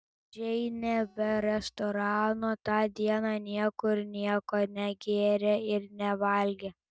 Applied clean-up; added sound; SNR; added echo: none; none; none; none.